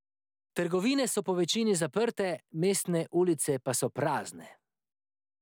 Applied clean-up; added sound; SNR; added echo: none; none; none; none.